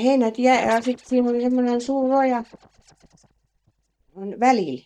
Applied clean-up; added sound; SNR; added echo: neural mask model DeepFilterNet 3.